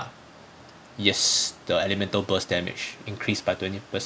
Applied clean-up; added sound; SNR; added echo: none; none; none; none.